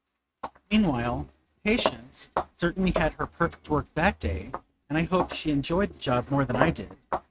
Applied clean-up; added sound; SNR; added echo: neural mask model RNNoise.